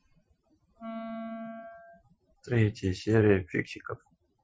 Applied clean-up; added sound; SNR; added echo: classical method Wiener filter.